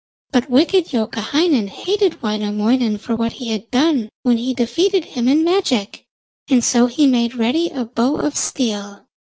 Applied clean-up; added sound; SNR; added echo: none; none; none; none.